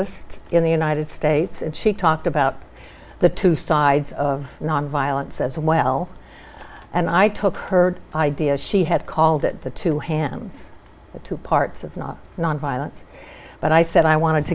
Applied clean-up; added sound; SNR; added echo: none; none; none; none.